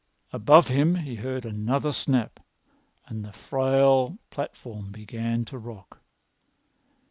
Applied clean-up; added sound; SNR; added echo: none; none; none; none.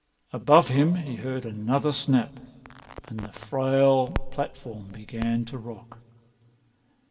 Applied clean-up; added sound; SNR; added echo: none; Crackle; 11 dB; reverberation time 0.3 s.